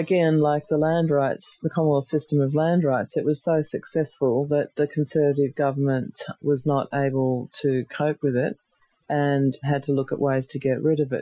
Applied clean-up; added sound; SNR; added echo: classical method Wiener filter.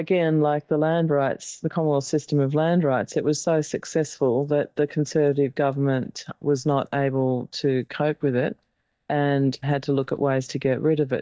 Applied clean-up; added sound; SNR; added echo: neural mask model DeepFilterNet 3.